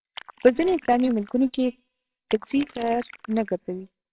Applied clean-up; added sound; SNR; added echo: neural separator model SepFormer WHAMR!.